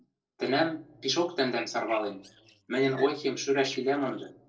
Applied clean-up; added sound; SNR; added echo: neural separator model SepFormer DNS4.